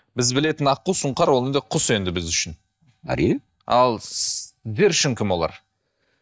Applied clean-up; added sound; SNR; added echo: neural mask model DeepFilterNet 3.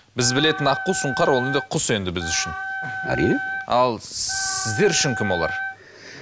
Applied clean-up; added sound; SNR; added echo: none; Wind instrument, woodwind instrument; 6 dB; none.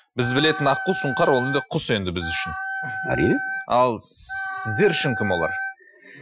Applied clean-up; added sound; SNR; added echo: classical method Wiener filter.